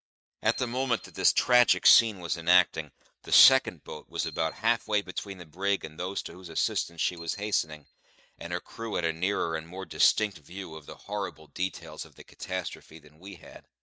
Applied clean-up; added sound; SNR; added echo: neural mask model RNNoise.